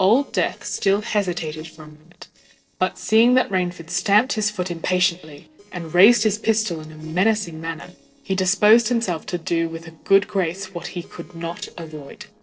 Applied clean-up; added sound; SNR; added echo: neural separator model SepFormer DNS4.